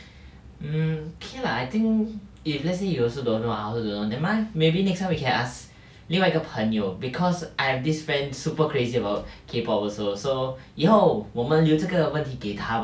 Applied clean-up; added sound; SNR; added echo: none; none; none; none.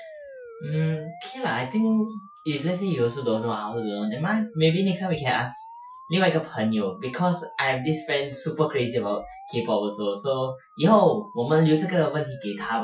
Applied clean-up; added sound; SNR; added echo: classical method Wiener filter.